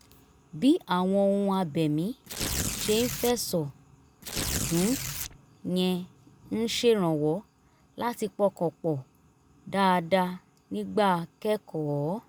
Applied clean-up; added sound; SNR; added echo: none; Tearing; 4 dB; none.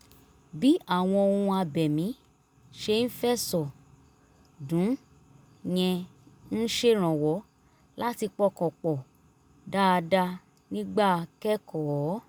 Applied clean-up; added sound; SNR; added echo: none; none; none; none.